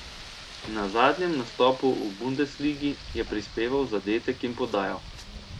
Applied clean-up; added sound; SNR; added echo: none; Rain; 14 dB; none.